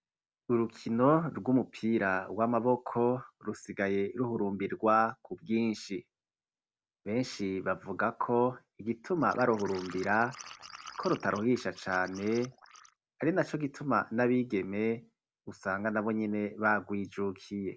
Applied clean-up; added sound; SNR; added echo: none; Liquid; 18 dB; none.